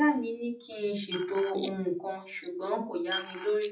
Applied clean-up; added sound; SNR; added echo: classical method WPE with log-MMSE.